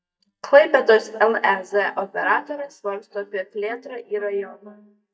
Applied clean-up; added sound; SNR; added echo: neural mask model DeepFilterNet 3.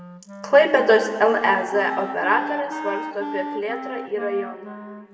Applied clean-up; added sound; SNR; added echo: none; Wind instrument, woodwind instrument; 11 dB; reverberation time 1.8 s.